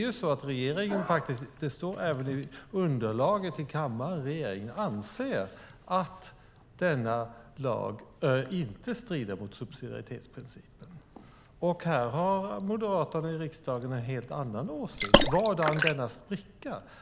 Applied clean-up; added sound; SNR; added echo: none; Water / Splash, splatter; -5 dB; none.